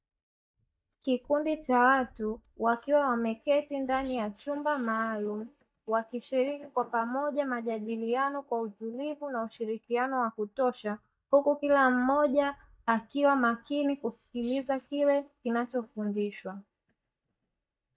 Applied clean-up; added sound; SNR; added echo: neural mask model DeepFilterNet 3.